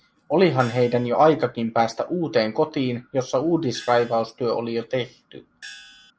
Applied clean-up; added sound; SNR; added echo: none; Gong; 19 dB; none.